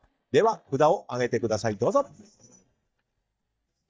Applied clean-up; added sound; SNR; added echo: neural mask model DeepFilterNet 3.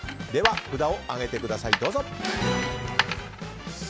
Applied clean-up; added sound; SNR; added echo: none; Coin (dropping); 4 dB; none.